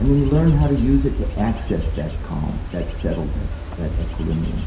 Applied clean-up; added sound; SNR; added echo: none; Wind / Bird / Insect; 2 dB; reverberation time 0.7 s.